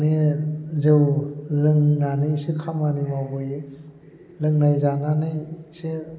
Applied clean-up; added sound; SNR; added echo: none; none; none; none.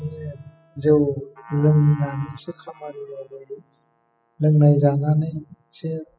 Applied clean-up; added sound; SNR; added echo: classical method spectral subtraction.